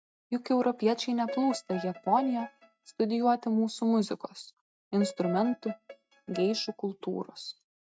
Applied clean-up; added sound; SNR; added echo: neural mask model RNNoise.